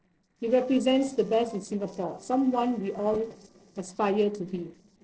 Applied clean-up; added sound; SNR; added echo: neural separator model SepFormer DNS4.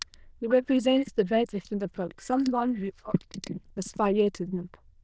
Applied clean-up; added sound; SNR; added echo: neural diffusion model UNIVERSE++.